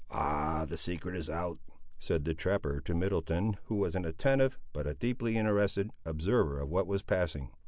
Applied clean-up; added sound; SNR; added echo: none; none; none; none.